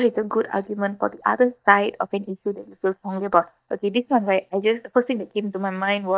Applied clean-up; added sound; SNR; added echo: neural mask model DeepFilterNet 3.